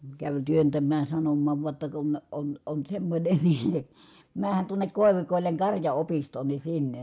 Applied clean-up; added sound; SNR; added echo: none; none; none; none.